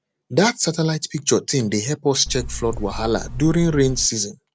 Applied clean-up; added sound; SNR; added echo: none; Buzz; 8 dB; none.